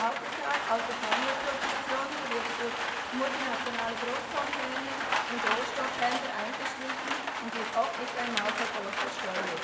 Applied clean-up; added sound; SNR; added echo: none; Rain; -2 dB; reverberation time 1.5 s.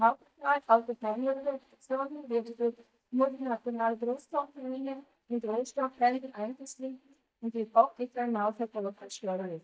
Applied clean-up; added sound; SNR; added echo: neural mask model DeepFilterNet 3.